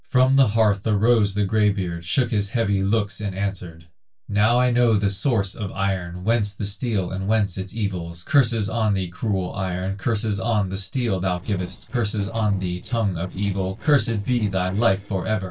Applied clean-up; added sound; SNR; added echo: neural separator model SepFormer DNS4.